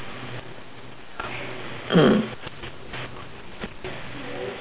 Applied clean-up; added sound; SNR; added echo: none; Waves, surf; 20 dB; none.